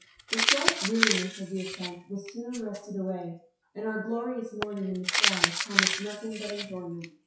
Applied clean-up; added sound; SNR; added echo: classical method WPE with log-MMSE.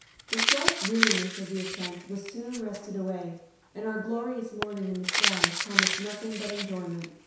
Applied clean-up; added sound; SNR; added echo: none; Crumpling, crinkling; -2 dB; reverberation time 0.7 s.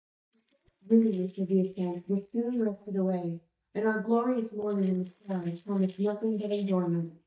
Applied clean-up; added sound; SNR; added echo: neural mask model DeepFilterNet 3.